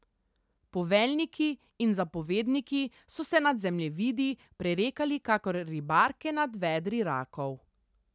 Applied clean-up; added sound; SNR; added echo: none; none; none; none.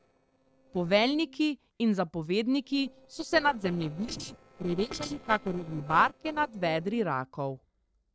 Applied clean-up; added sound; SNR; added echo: neural separator model SepFormer DNS4.